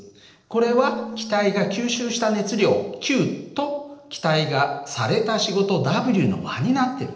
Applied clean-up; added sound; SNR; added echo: neural separator model SepFormer DNS4.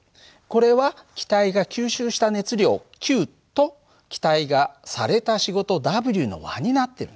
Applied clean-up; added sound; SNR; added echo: none; none; none; none.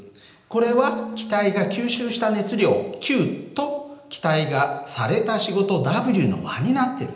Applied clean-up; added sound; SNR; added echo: none; Keyboard (musical); 18 dB; reverberation time 0.9 s.